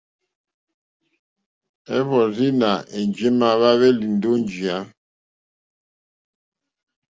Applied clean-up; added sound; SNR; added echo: none; none; none; none.